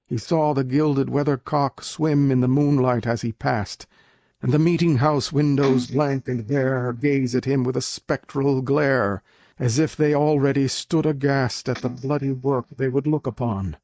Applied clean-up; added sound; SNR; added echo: neural mask model DeepFilterNet 3.